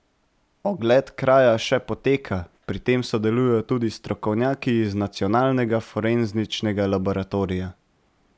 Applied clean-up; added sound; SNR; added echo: none; none; none; none.